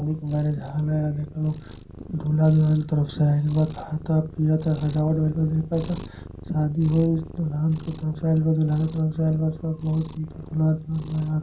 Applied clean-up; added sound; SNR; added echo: none; Cat; 16 dB; reverberation time 0.3 s.